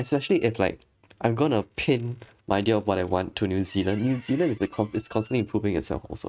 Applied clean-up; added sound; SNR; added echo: neural mask model RNNoise.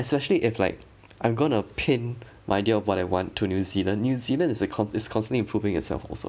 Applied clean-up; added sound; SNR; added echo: none; none; none; none.